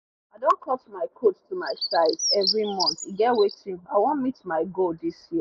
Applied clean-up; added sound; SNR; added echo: neural mask model Resemble Enhance denoiser.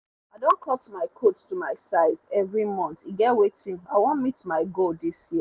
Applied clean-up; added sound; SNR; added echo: none; none; none; none.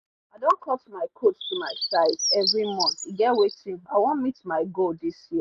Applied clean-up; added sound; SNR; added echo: neural mask model RNNoise.